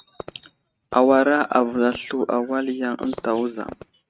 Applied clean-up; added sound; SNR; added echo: neural mask model RNNoise.